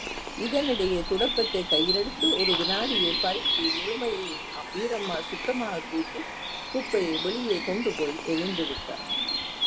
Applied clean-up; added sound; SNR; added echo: none; Bird + Cricket; 1 dB; none.